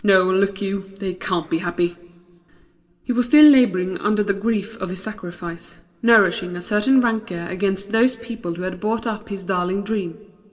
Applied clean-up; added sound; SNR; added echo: none; none; none; reverberation time 1.4 s.